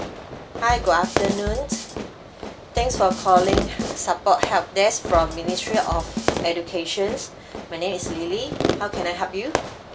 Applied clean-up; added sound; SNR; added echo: none; Fireworks + Bass drum / Snare drum / Drum kit; 4 dB; none.